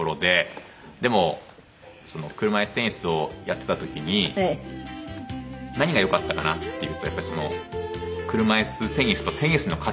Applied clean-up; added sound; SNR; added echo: none; none; none; none.